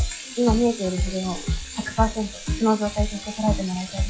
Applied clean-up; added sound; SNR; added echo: classical method log-MMSE.